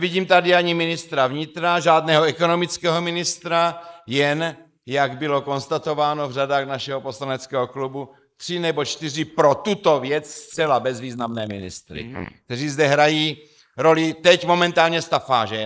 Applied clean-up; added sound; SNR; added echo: neural mask model Resemble Enhance denoiser.